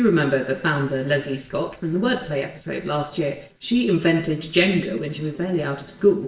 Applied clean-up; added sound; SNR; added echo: neural separator model SepFormer DNS4.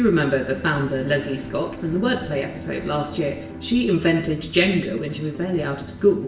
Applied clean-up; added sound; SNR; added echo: none; Bowed string instrument; 19 dB; reverberation time 0.8 s.